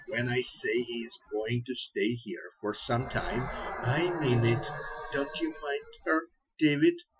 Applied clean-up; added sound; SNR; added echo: classical method Wiener filter.